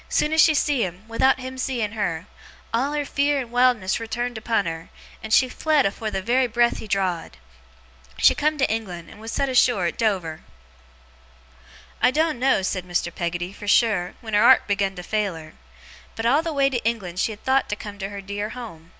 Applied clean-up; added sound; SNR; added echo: none; none; none; none.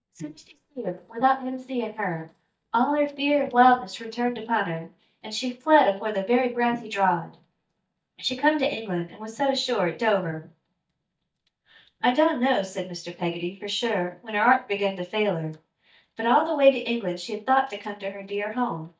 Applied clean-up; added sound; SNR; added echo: neural mask model DeepFilterNet 3.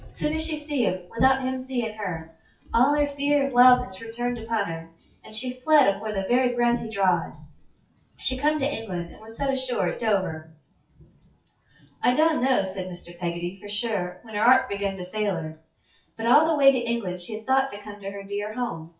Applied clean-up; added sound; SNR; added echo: classical method WPE with log-MMSE.